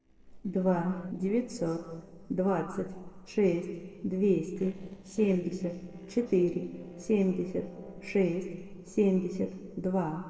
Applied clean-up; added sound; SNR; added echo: neural separator model SepFormer DNS4.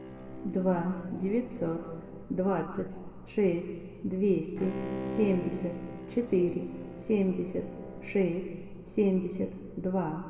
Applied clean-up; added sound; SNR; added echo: none; Bowed string instrument; 12 dB; reverberation time 1.6 s.